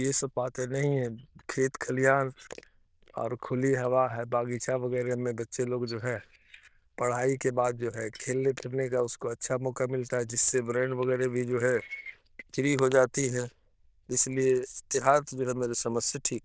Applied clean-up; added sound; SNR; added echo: neural diffusion model UNIVERSE++.